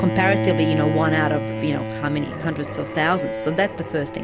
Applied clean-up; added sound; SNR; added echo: none; Bowed string instrument; 3 dB; none.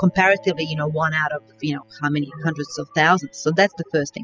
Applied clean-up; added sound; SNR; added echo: classical method spectral subtraction.